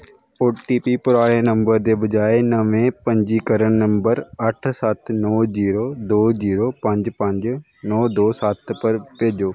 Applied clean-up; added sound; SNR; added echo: none; none; none; none.